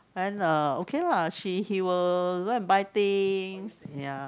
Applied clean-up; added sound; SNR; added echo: none; none; none; none.